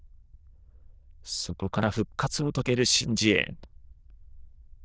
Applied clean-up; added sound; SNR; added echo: neural diffusion model UNIVERSE++.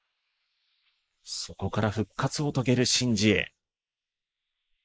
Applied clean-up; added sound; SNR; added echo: neural mask model Resemble Enhance denoiser.